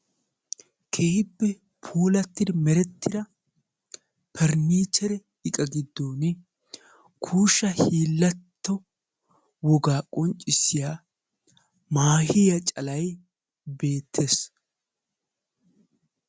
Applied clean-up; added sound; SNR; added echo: none; none; none; none.